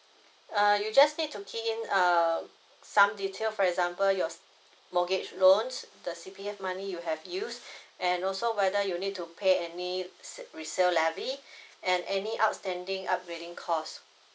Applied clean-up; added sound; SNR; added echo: none; none; none; none.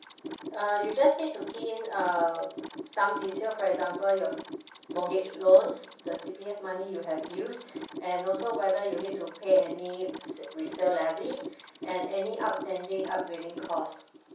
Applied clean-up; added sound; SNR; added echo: none; Mechanisms; 12 dB; reverberation time 0.6 s.